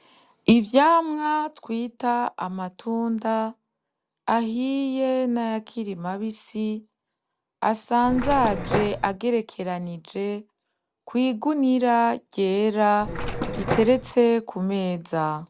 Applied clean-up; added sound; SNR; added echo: none; Mechanisms; 4 dB; none.